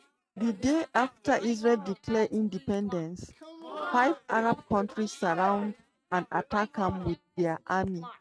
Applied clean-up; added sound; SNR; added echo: neural mask model RNNoise.